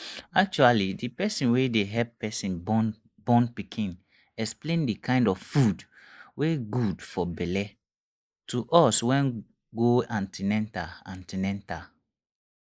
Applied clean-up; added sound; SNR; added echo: neural mask model Resemble Enhance denoiser.